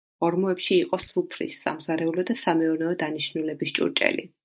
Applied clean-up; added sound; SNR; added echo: neural mask model DeepFilterNet 3.